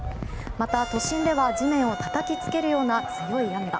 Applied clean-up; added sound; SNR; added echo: none; Boom + Wind instrument, woodwind instrument; 7 dB; none.